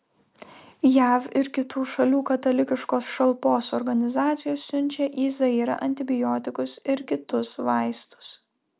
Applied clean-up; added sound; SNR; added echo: none; none; none; none.